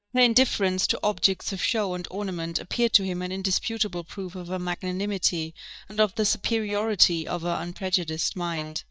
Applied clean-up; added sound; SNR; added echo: neural mask model DeepFilterNet 3.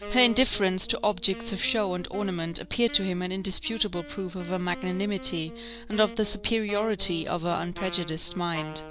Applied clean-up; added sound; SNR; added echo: none; Wind instrument, woodwind instrument; 15 dB; none.